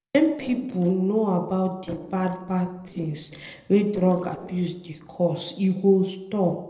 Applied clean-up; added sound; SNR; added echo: neural separator model SepFormer DNS4.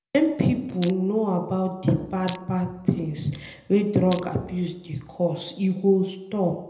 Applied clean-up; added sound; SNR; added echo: none; Crushing; 18 dB; reverberation time 0.7 s.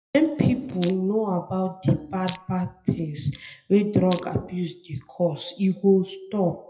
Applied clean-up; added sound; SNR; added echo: classical method WPE with log-MMSE.